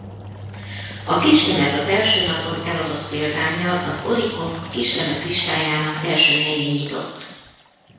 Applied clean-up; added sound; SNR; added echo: none; Engine; 13 dB; reverberation time 1.1 s.